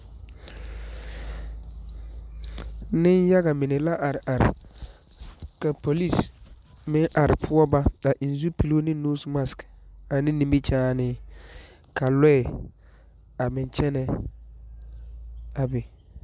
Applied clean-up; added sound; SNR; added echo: none; none; none; none.